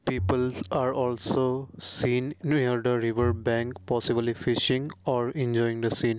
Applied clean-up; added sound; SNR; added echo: none; Bowed string instrument; 13 dB; none.